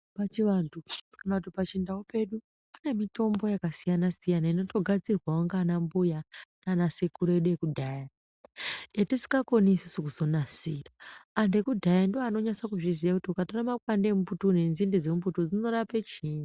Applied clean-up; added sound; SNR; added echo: none; none; none; none.